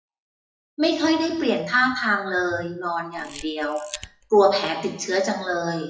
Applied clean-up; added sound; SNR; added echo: classical method WPE with log-MMSE.